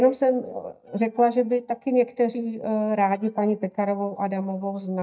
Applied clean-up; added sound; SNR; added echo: neural mask model DeepFilterNet 3.